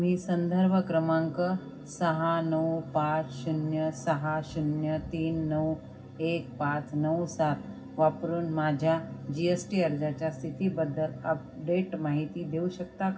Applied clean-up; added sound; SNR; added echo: none; none; none; reverberation time 0.4 s.